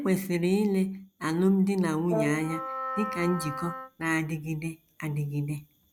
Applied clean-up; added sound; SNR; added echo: none; Wind instrument, woodwind instrument + Brass instrument; 6 dB; none.